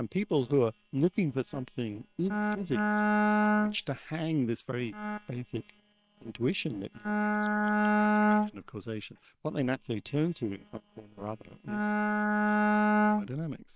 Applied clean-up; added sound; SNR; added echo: neural separator model SepFormer WHAM!.